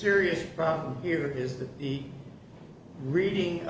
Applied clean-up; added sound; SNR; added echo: none; none; none; none.